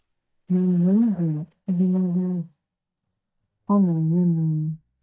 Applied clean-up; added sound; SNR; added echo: neural mask model DeepFilterNet 3.